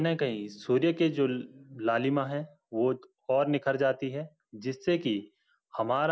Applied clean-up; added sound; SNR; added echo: none; none; none; none.